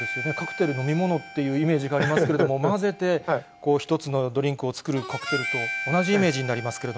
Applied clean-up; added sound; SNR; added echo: none; Harmonica; 10 dB; none.